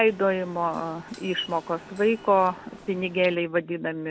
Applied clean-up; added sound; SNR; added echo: none; Subway, metro, underground; 19 dB; none.